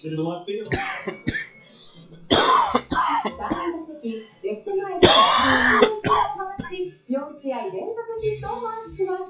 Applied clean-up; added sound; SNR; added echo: classical method WPE with log-MMSE.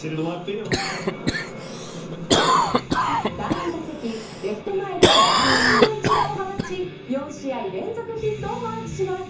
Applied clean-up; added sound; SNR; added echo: none; Cough; -5 dB; reverberation time 0.6 s.